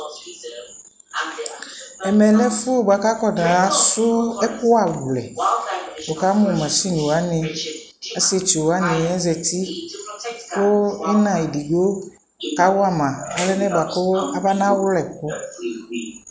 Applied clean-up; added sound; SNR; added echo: none; none; none; none.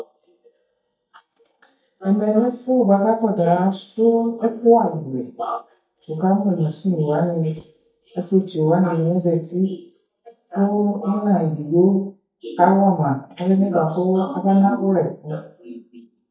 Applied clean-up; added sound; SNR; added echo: neural mask model DeepFilterNet 3.